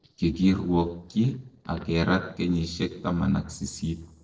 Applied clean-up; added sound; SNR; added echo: neural separator model SepFormer DNS4.